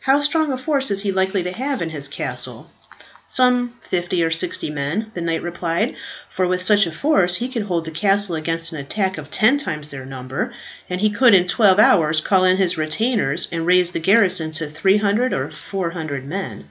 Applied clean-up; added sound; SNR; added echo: none; none; none; none.